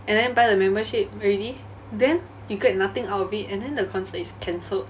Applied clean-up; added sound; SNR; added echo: none; none; none; none.